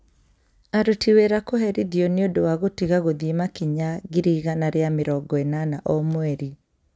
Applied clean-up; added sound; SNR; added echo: none; none; none; none.